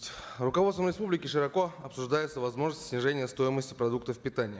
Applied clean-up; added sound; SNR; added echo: none; none; none; none.